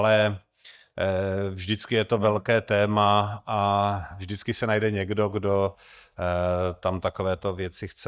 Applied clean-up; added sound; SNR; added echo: neural mask model DeepFilterNet 3.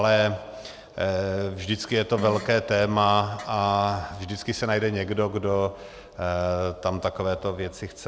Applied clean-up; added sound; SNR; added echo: none; Fart; 18 dB; none.